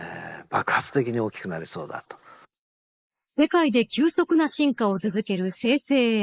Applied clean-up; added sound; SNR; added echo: neural mask model Resemble Enhance denoiser.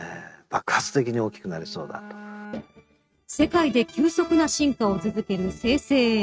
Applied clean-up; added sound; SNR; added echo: neural mask model RNNoise.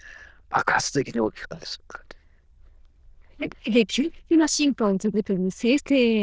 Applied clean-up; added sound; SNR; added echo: neural diffusion model UNIVERSE++.